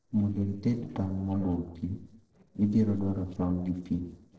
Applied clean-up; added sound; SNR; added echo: neural separator model SepFormer DNS4.